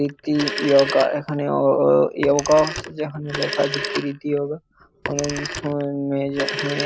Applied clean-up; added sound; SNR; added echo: none; Telephone; 9 dB; none.